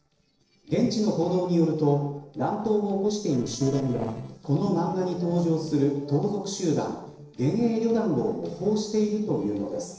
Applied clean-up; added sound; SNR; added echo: neural separator model SepFormer DNS4.